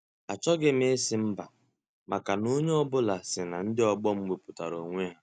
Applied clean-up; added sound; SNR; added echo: none; none; none; none.